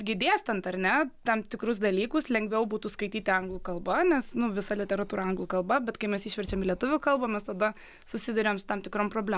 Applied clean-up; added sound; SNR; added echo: none; none; none; none.